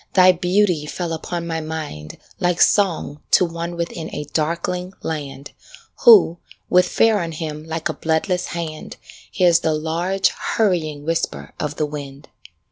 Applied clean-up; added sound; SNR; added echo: none; none; none; none.